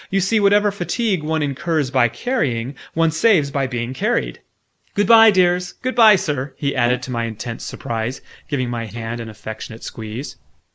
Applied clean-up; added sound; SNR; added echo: neural mask model Resemble Enhance denoiser.